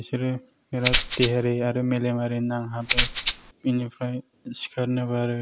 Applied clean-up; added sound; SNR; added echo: none; Rattle (instrument); -1 dB; none.